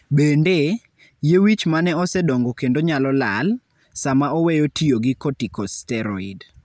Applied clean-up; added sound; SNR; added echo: none; none; none; none.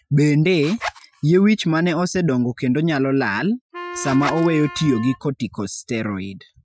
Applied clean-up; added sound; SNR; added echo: classical method Wiener filter.